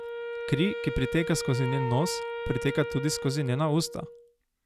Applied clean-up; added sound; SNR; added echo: none; Wind instrument, woodwind instrument; 6 dB; none.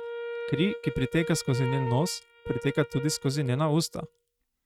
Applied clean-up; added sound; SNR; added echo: neural mask model RNNoise.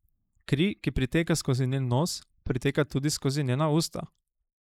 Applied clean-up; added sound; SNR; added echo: neural mask model Resemble Enhance denoiser.